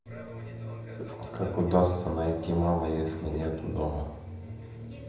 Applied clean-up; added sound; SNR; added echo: none; Walk, footsteps; 14 dB; reverberation time 0.9 s.